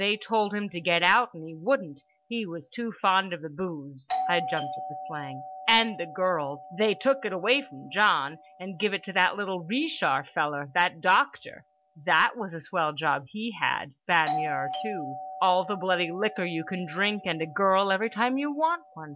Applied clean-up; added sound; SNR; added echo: none; Doorbell; 12 dB; none.